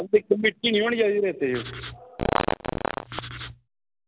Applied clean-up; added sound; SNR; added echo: none; Writing; 14 dB; none.